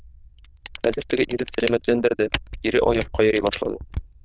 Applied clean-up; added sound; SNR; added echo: neural diffusion model UNIVERSE++.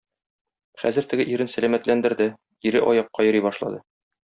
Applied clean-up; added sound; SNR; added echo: none; none; none; none.